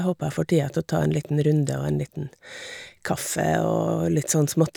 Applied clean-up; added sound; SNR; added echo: none; none; none; none.